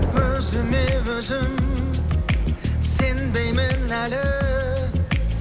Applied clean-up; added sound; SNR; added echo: none; Thunder; 11 dB; none.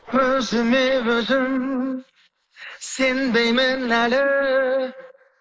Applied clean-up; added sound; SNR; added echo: neural mask model Resemble Enhance denoiser.